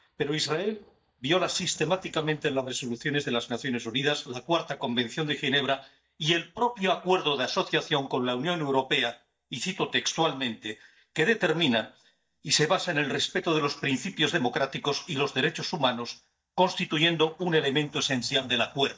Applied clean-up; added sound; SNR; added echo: neural mask model DeepFilterNet 3.